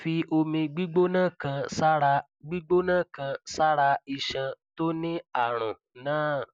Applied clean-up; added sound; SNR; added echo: none; none; none; none.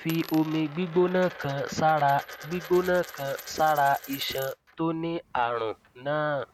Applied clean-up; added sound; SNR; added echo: none; Coin (dropping); 17 dB; none.